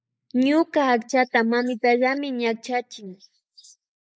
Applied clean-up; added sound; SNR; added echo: neural mask model Resemble Enhance denoiser.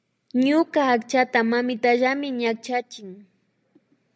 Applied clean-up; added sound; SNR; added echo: none; none; none; none.